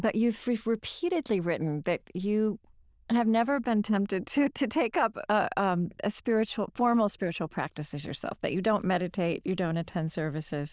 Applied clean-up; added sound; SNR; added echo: neural diffusion model UNIVERSE++.